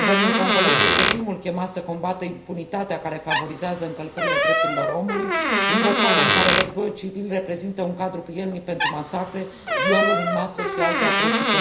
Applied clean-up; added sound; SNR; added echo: none; Door; -4 dB; reverberation time 0.5 s.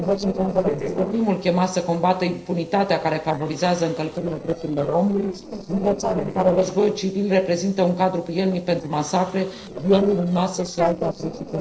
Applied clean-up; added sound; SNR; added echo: neural separator model SepFormer DNS4.